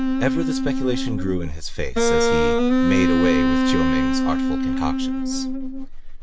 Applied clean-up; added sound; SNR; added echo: none; Wind instrument, woodwind instrument; -3 dB; none.